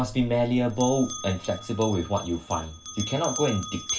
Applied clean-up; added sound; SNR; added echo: none; Bell; 11 dB; reverberation time 0.3 s.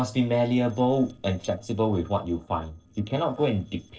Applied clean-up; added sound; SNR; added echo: neural separator model SepFormer DNS4.